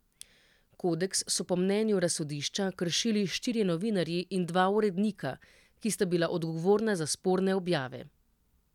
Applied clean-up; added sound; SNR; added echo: none; none; none; none.